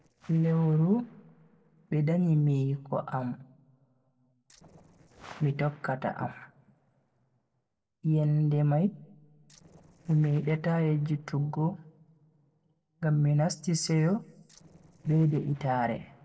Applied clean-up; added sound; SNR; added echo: neural separator model SepFormer DNS4.